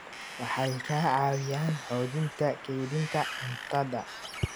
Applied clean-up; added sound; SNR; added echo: none; Wind; 10 dB; none.